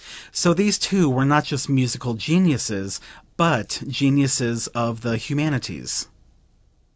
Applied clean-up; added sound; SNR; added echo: none; none; none; none.